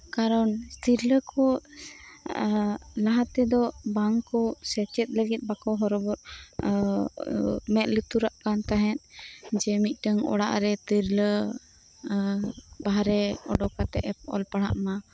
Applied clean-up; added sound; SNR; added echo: none; none; none; none.